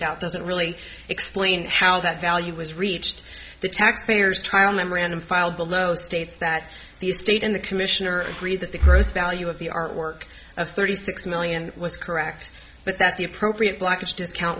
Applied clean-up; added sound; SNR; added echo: none; Breathing; 0 dB; none.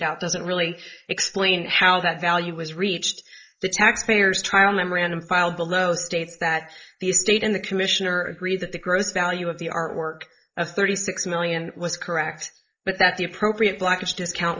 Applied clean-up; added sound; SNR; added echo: neural mask model Resemble Enhance denoiser.